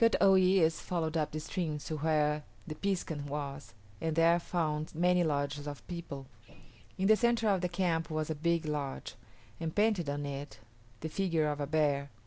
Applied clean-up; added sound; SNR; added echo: none; none; none; none.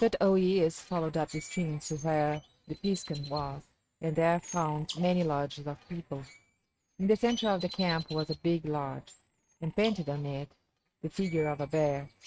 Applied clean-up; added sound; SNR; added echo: neural mask model RNNoise.